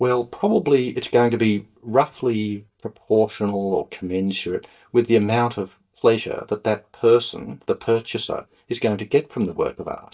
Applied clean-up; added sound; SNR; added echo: neural mask model DeepFilterNet 3.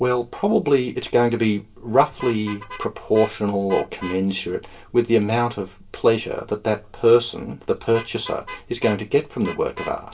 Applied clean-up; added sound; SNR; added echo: none; Vehicle horn, car horn, honking; 20 dB; reverberation time 0.2 s.